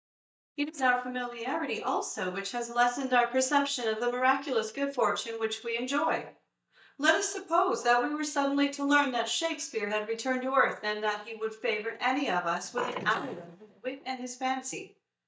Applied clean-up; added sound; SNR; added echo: neural mask model DeepFilterNet 3.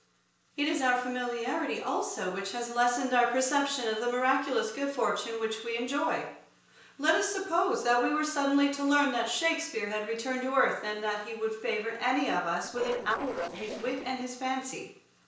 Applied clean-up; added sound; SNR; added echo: neural separator model SepFormer DNS4.